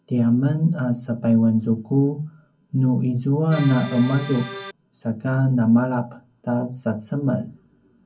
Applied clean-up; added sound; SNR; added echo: none; Accordion; 11 dB; reverberation time 0.4 s.